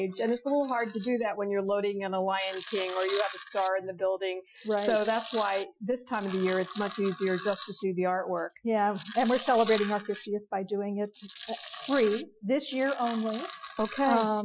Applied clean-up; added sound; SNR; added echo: classical method Wiener filter.